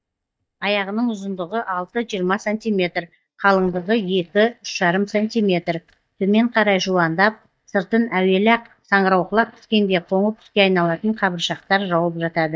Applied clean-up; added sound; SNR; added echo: neural mask model DeepFilterNet 3.